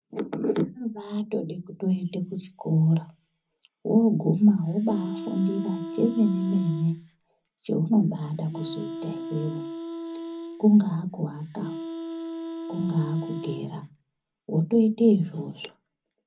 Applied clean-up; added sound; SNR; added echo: none; Wind instrument, woodwind instrument; 10 dB; reverberation time 0.4 s.